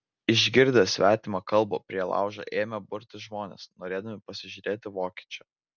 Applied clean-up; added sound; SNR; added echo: none; none; none; none.